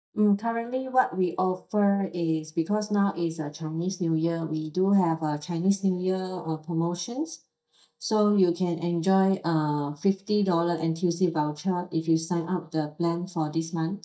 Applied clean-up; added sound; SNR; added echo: neural mask model DeepFilterNet 3.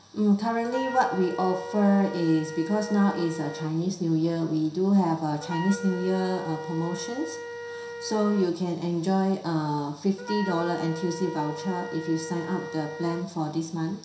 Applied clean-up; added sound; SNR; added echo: none; Wind instrument, woodwind instrument; 11 dB; reverberation time 0.7 s.